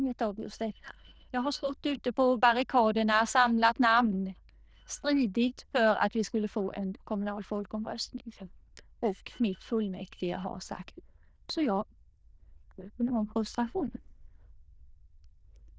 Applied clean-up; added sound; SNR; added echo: neural diffusion model UNIVERSE++.